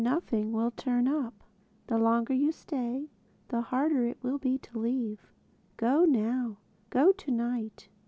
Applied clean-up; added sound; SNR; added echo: none; none; none; none.